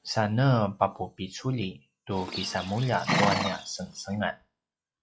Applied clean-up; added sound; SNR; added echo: classical method log-MMSE.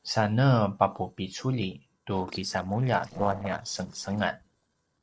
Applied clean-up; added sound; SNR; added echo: neural separator model SepFormer DNS4.